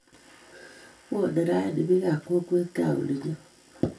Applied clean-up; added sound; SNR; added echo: none; none; none; reverberation time 0.2 s.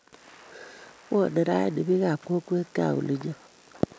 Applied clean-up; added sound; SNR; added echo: none; none; none; none.